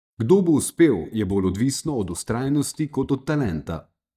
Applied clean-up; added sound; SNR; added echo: neural mask model DeepFilterNet 3.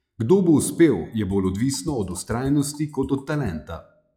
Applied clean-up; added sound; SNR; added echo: classical method log-MMSE.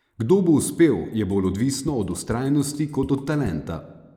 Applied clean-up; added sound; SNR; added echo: neural mask model Resemble Enhance denoiser.